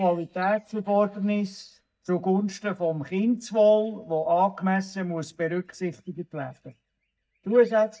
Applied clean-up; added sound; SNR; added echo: neural mask model DeepFilterNet 3.